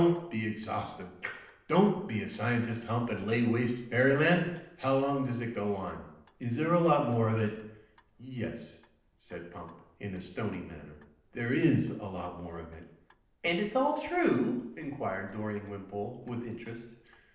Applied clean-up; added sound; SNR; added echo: neural separator model SepFormer DNS4.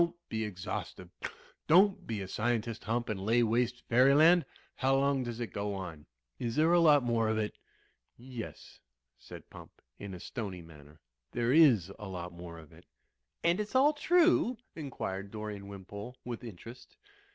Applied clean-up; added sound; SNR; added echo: none; none; none; none.